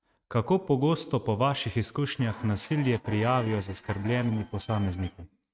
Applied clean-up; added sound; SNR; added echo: neural mask model RNNoise.